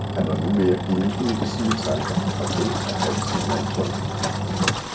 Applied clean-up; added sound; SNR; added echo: none; Engine; -2 dB; reverberation time 0.2 s.